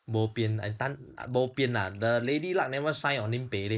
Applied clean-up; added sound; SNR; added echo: neural mask model Resemble Enhance denoiser.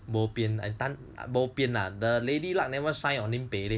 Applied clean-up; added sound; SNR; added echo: none; none; none; none.